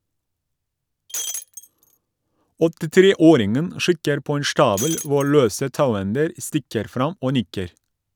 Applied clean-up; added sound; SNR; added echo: none; Shatter; 11 dB; none.